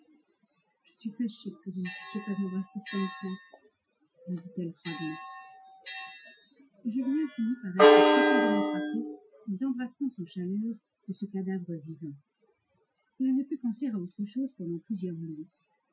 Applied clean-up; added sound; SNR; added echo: classical method Wiener filter.